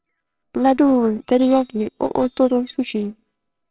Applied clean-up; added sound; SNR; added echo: neural separator model SepFormer WHAMR!.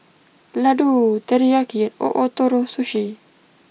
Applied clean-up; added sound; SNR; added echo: none; none; none; none.